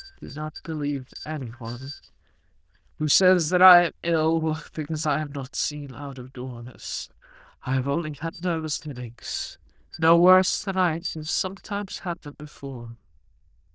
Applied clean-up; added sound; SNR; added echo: neural diffusion model UNIVERSE++.